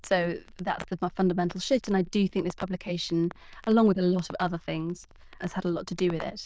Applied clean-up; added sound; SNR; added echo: neural diffusion model UNIVERSE++.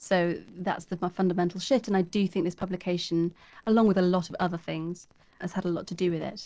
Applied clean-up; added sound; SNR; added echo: neural separator model SepFormer DNS4.